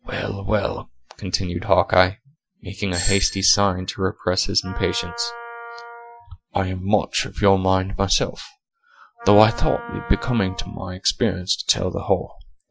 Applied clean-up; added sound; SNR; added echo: classical method Wiener filter.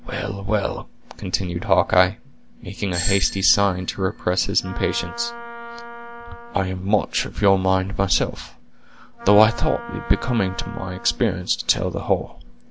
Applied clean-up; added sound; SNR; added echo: none; Wind instrument, woodwind instrument + Doorbell; 13 dB; none.